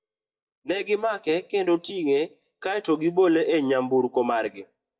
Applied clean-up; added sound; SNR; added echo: neural mask model DeepFilterNet 3.